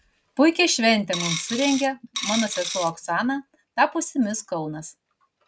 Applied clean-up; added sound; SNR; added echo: none; Coin (dropping); 6 dB; none.